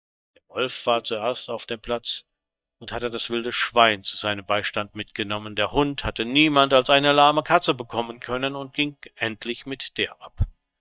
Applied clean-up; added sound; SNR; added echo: neural mask model DeepFilterNet 3.